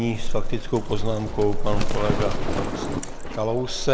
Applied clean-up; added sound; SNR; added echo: none; Livestock, farm animals, working animals; -4 dB; none.